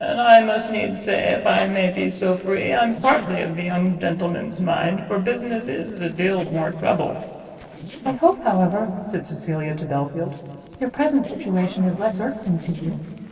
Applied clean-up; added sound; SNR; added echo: neural separator model SepFormer DNS4.